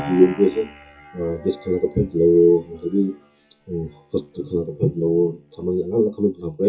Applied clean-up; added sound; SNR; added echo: classical method WPE with log-MMSE.